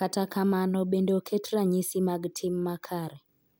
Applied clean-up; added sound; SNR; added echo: none; none; none; none.